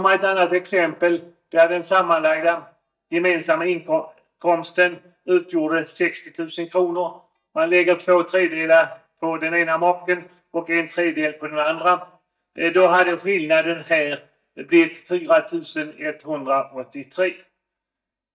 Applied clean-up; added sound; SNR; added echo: neural mask model DeepFilterNet 3.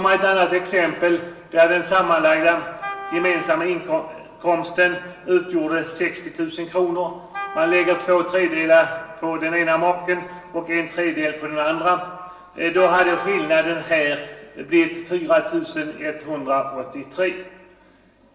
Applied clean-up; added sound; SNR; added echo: none; Wind instrument, woodwind instrument; 13 dB; reverberation time 1.0 s.